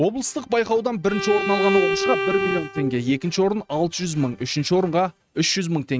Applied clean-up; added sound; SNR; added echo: neural mask model RNNoise.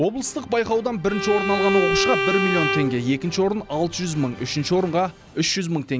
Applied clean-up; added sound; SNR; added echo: none; Bowed string instrument; 2 dB; none.